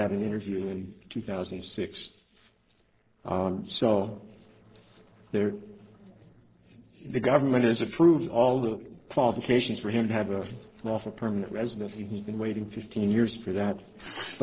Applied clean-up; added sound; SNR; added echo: neural separator model SepFormer DNS4.